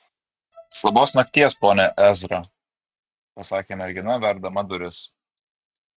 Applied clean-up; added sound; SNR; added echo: neural mask model RNNoise.